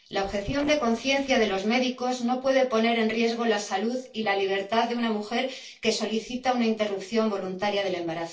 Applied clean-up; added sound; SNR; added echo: neural separator model SepFormer DNS4.